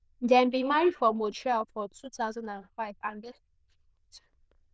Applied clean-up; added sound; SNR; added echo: neural diffusion model UNIVERSE++.